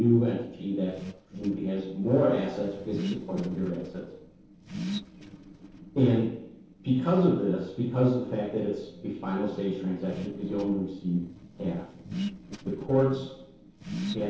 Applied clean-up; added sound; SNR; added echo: neural separator model SepFormer DNS4.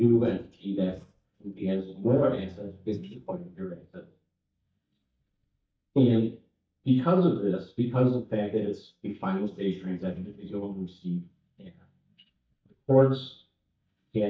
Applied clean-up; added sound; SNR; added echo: neural mask model DeepFilterNet 3.